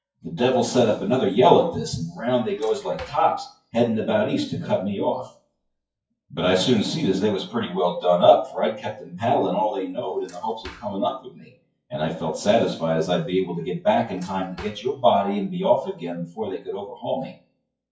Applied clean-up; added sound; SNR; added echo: classical method WPE with log-MMSE.